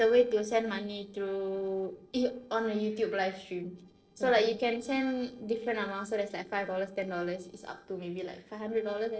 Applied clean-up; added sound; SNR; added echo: neural separator model SepFormer DNS4.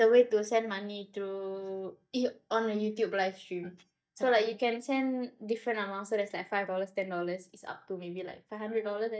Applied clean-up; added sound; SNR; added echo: neural mask model DeepFilterNet 3.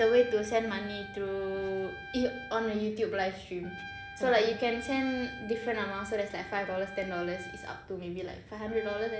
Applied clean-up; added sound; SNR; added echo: none; Trumpet; 13 dB; reverberation time 0.5 s.